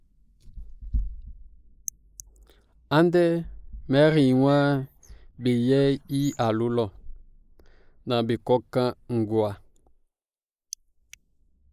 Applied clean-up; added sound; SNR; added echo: neural mask model Resemble Enhance denoiser.